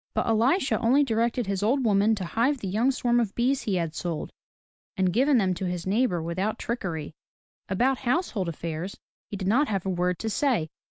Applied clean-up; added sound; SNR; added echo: none; none; none; none.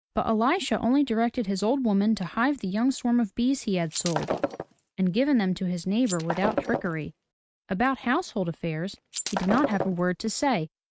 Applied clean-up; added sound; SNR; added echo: neural mask model RNNoise.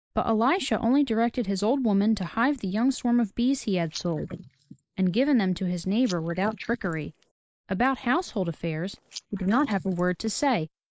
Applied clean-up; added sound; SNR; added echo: neural mask model Resemble Enhance denoiser.